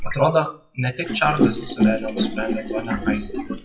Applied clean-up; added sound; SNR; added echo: classical method WPE with log-MMSE.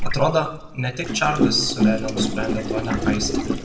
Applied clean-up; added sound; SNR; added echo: none; Gurgling; -2 dB; reverberation time 0.6 s.